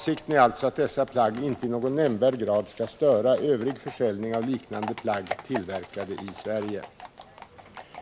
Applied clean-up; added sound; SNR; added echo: none; Livestock, farm animals, working animals; 16 dB; none.